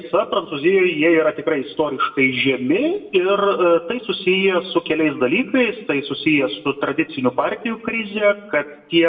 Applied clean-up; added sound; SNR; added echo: none; none; none; reverberation time 0.6 s.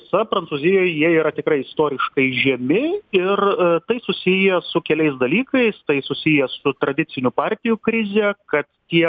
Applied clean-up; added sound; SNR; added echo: none; none; none; none.